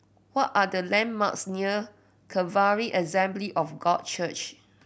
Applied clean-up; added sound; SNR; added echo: none; none; none; none.